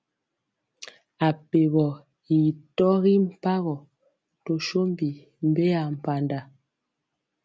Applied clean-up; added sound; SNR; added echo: none; none; none; none.